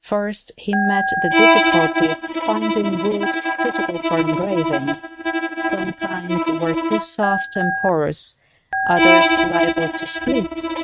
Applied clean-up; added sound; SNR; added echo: neural mask model RNNoise.